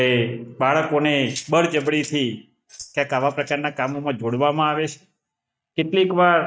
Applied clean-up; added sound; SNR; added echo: neural mask model DeepFilterNet 3.